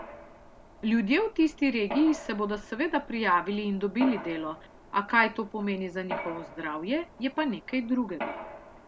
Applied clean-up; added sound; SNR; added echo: none; Mechanisms; 13 dB; none.